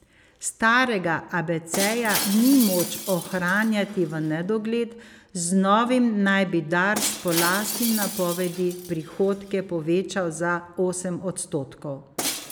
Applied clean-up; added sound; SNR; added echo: none; Shatter; 10 dB; none.